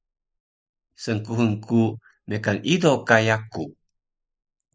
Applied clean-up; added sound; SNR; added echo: neural mask model Resemble Enhance denoiser.